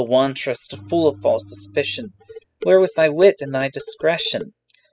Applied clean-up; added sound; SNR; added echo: classical method spectral subtraction.